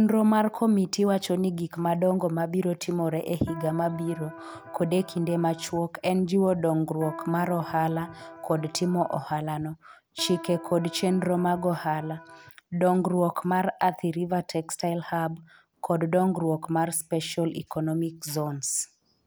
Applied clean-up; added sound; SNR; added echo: none; Electric guitar; 16 dB; none.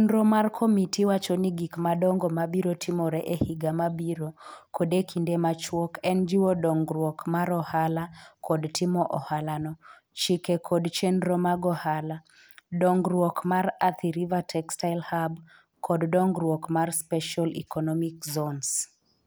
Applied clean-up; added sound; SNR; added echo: none; none; none; none.